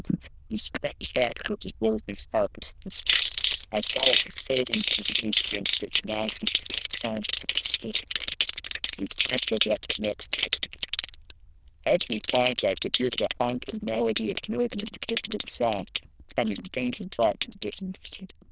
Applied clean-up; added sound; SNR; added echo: neural diffusion model UNIVERSE++.